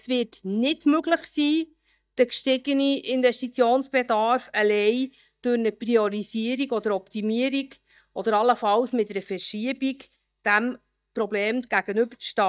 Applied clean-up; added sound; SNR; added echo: neural mask model DeepFilterNet 3.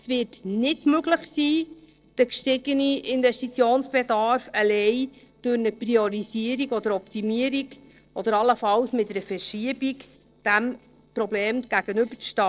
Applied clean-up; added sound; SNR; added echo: neural separator model SepFormer DNS4.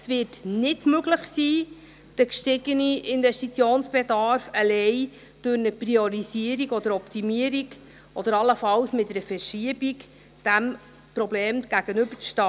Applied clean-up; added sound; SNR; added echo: none; none; none; none.